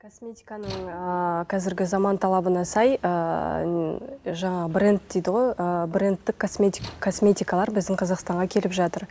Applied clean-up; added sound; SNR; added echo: none; Slam / Tools; 20 dB; none.